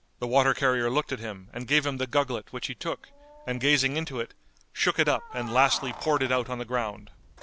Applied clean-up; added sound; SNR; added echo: none; Keys jangling; 19 dB; none.